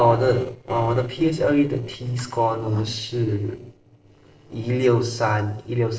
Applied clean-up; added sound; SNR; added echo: neural separator model SepFormer DNS4.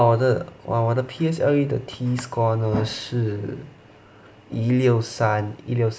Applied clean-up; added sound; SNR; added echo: none; none; none; none.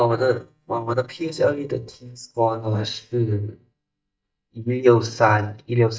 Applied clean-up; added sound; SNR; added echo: neural mask model DeepFilterNet 3.